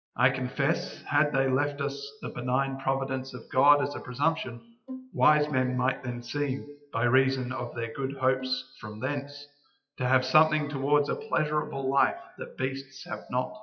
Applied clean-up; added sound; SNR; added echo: classical method WPE with log-MMSE.